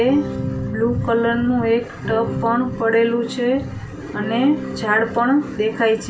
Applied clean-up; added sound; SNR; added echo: none; Electric guitar / Strum; 10 dB; reverberation time 0.2 s.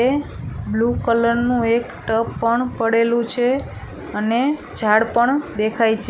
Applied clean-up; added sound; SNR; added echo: none; none; none; none.